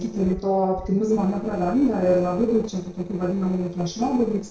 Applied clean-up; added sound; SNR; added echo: neural separator model SepFormer DNS4.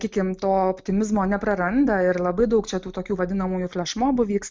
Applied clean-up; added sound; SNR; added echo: none; none; none; none.